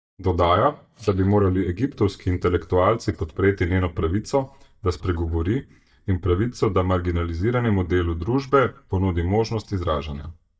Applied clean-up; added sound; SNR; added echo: neural mask model DeepFilterNet 3.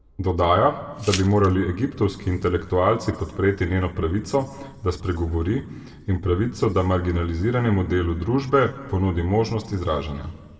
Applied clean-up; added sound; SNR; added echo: none; Glass; 12 dB; reverberation time 1.2 s.